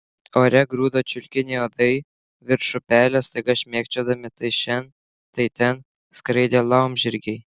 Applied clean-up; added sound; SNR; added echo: none; none; none; none.